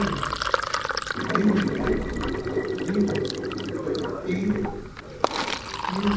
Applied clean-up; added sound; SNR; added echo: none; Sink (filling or washing); -3 dB; reverberation time 0.8 s.